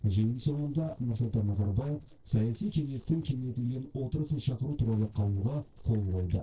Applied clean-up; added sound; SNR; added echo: neural separator model SepFormer DNS4.